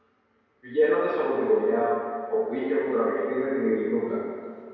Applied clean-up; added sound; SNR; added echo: none; none; none; reverberation time 2.2 s.